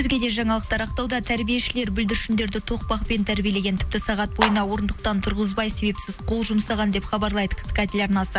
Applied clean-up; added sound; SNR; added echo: none; Clapping; 2 dB; none.